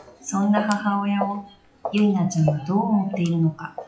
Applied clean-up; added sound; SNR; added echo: classical method WPE with log-MMSE.